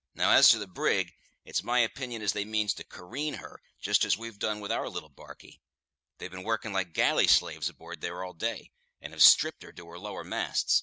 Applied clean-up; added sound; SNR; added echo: none; none; none; none.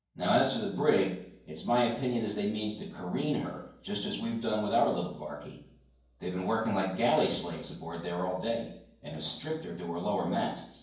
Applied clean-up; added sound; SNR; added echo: none; none; none; reverberation time 0.9 s.